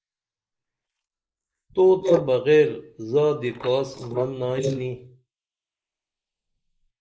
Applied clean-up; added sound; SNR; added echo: neural mask model Resemble Enhance denoiser.